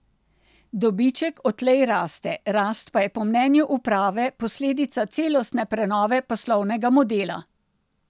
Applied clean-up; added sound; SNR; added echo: none; none; none; none.